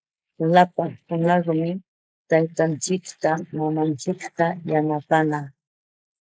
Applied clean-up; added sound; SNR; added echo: neural mask model Resemble Enhance denoiser.